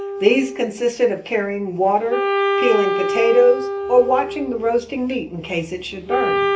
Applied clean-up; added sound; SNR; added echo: none; Wind instrument, woodwind instrument; 4 dB; reverberation time 0.3 s.